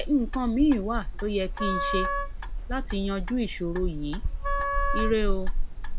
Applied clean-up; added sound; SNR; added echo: none; Clock + Wind instrument, woodwind instrument; -1 dB; none.